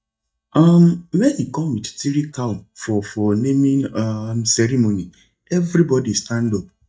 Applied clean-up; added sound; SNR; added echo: neural mask model DeepFilterNet 3.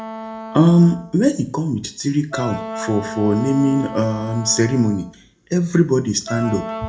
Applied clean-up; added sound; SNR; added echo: none; Wind instrument, woodwind instrument; 13 dB; reverberation time 0.3 s.